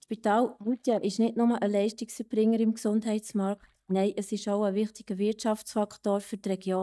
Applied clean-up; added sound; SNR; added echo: neural mask model DeepFilterNet 3.